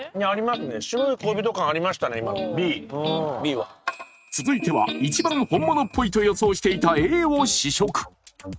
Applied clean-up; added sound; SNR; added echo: neural mask model RNNoise.